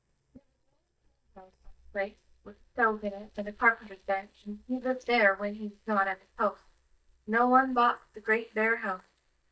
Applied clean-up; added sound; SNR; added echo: neural mask model DeepFilterNet 3.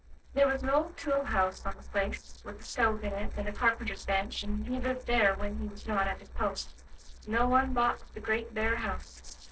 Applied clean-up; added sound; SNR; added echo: neural separator model SepFormer DNS4.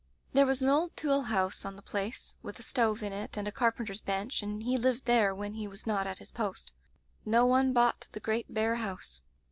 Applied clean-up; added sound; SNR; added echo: none; none; none; none.